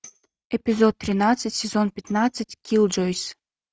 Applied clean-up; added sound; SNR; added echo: neural mask model RNNoise.